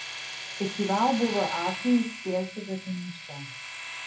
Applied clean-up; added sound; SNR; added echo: none; Domestic sounds, home sounds; 8 dB; reverberation time 0.4 s.